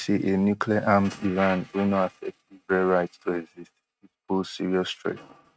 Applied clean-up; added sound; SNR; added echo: neural mask model RNNoise.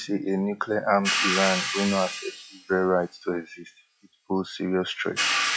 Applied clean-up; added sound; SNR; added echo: classical method log-MMSE.